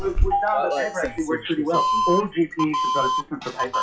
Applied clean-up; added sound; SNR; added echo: classical method WPE with log-MMSE.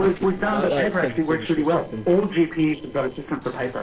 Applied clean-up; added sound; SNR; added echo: neural separator model SepFormer DNS4.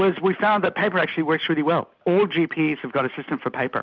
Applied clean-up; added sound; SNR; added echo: none; none; none; none.